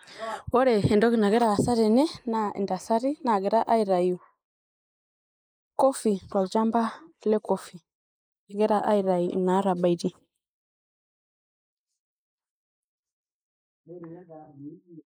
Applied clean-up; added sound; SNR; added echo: neural mask model Resemble Enhance denoiser.